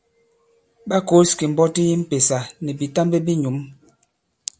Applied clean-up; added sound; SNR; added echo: none; none; none; none.